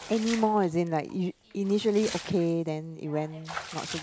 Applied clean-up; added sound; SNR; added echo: none; Bathtub (filling or washing) / Water / Liquid; 14 dB; none.